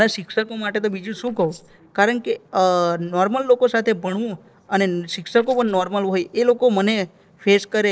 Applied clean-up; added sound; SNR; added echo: neural separator model SepFormer DNS4.